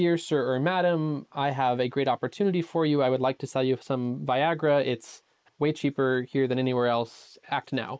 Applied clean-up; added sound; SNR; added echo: neural mask model Resemble Enhance denoiser.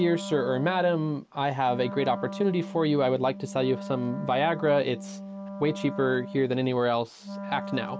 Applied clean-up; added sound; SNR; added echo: none; Wind instrument, woodwind instrument; 11 dB; none.